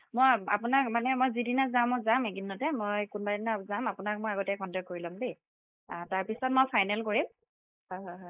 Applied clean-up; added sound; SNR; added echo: neural mask model Resemble Enhance denoiser.